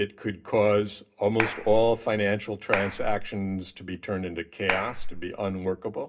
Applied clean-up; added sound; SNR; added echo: none; Clapping; 4 dB; reverberation time 0.2 s.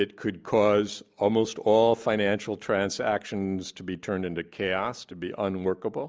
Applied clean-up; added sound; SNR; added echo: none; none; none; none.